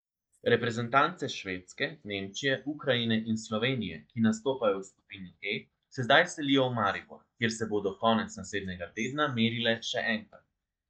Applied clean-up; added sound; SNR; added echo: neural mask model DeepFilterNet 3.